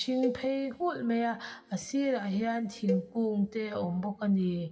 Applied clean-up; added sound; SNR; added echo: none; Cowbell; 11 dB; reverberation time 2.1 s.